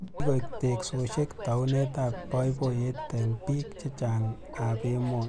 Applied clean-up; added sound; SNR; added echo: none; Train; 12 dB; none.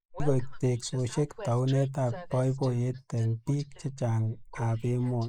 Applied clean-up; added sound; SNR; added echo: neural mask model Resemble Enhance denoiser.